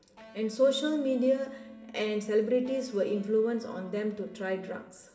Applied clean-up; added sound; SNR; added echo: none; Electric guitar; 17 dB; reverberation time 1.6 s.